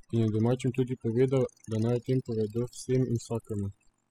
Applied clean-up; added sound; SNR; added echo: classical method spectral subtraction.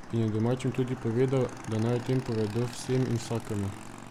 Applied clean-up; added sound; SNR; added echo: none; Motorcycle / Engine; 14 dB; none.